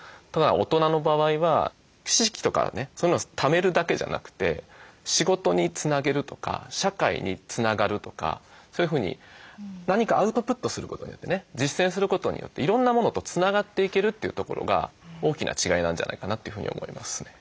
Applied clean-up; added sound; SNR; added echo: none; none; none; none.